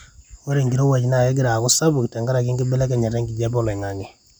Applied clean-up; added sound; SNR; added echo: none; none; none; none.